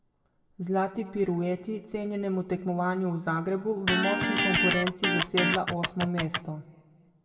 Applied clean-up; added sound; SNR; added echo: none; Electric guitar; -2 dB; reverberation time 1.2 s.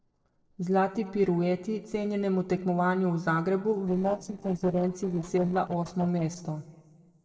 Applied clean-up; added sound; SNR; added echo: neural separator model SepFormer DNS4.